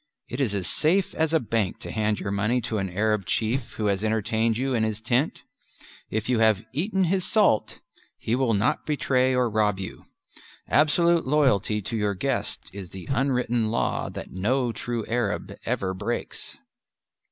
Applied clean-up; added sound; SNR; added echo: none; Whoosh, swoosh, swish; 10 dB; none.